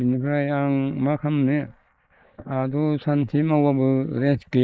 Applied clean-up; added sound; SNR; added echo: neural mask model Resemble Enhance denoiser.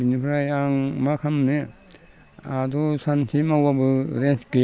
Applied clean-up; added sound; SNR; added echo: none; none; none; none.